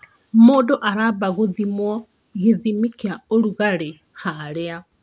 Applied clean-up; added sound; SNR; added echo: none; none; none; none.